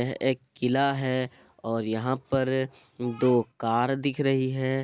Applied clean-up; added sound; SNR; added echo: none; none; none; none.